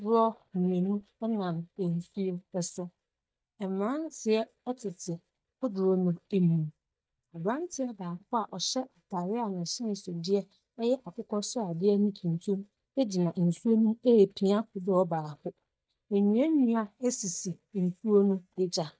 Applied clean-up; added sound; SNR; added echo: neural mask model DeepFilterNet 3.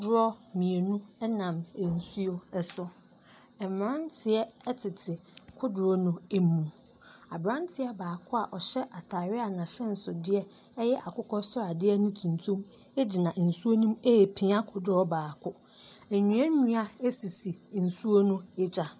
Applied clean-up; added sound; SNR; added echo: none; none; none; none.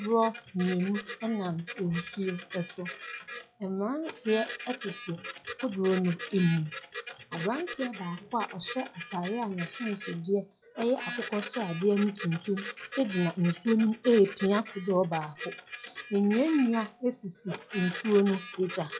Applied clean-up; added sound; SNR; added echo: classical method log-MMSE.